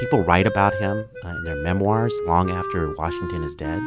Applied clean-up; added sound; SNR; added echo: none; Wind instrument, woodwind instrument; 6 dB; none.